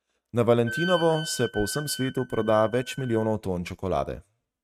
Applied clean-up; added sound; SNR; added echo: neural mask model RNNoise.